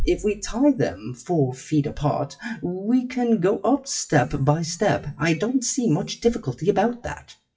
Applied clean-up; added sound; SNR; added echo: classical method WPE with log-MMSE.